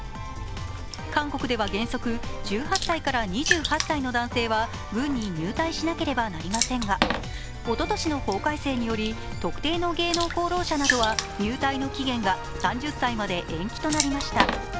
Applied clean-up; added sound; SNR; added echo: none; Water / Splash, splatter; 5 dB; none.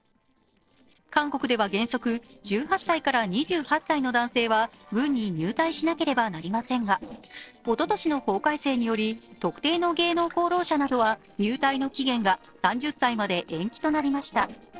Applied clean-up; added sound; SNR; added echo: neural separator model SepFormer DNS4.